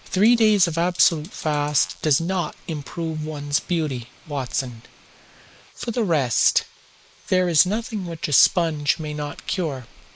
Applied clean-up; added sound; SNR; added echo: neural mask model Resemble Enhance denoiser.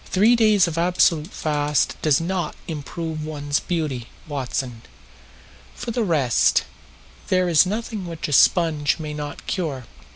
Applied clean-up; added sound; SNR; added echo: none; none; none; none.